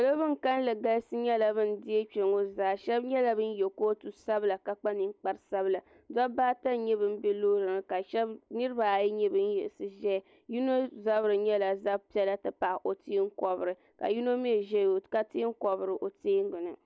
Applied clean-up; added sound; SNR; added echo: none; none; none; none.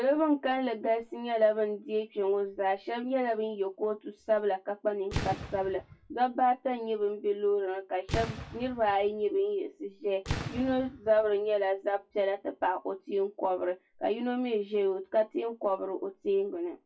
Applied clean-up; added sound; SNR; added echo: classical method WPE with log-MMSE.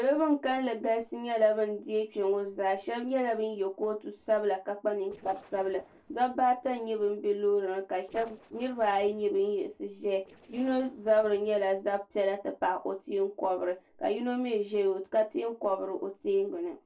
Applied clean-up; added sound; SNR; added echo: neural separator model SepFormer DNS4.